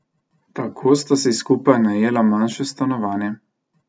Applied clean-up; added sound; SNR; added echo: none; none; none; none.